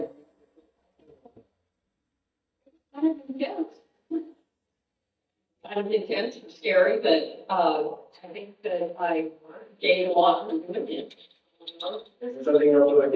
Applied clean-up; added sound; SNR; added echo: neural mask model DeepFilterNet 3.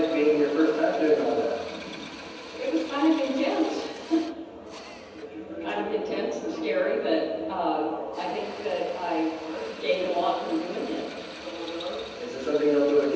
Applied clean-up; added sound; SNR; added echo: none; Drill; 18 dB; reverberation time 1.1 s.